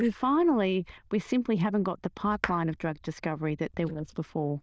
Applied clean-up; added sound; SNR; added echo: neural diffusion model UNIVERSE++.